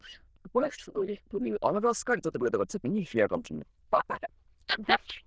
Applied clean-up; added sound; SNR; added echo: neural diffusion model UNIVERSE++.